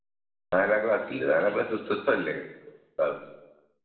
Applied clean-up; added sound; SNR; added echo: none; none; none; reverberation time 0.8 s.